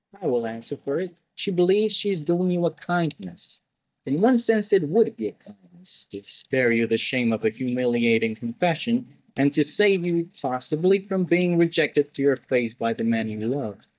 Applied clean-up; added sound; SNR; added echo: neural mask model DeepFilterNet 3.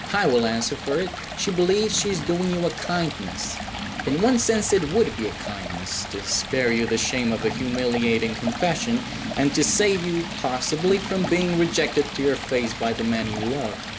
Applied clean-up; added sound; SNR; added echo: none; Stream; 8 dB; none.